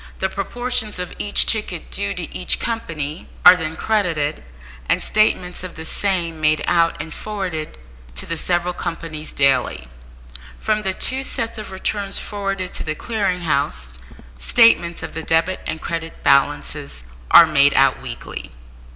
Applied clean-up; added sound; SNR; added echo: none; none; none; none.